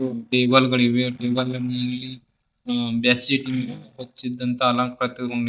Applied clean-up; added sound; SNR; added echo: neural mask model DeepFilterNet 3.